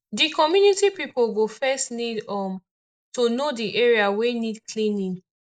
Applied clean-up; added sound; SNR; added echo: neural mask model Resemble Enhance denoiser.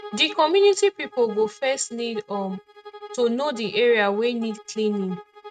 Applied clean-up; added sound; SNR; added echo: neural mask model RNNoise.